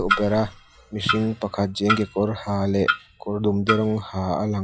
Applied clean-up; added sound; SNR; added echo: classical method log-MMSE.